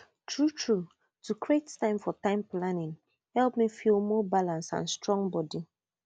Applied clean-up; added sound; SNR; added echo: none; none; none; none.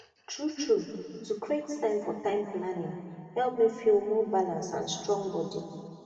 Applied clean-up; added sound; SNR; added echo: none; none; none; reverberation time 2.5 s.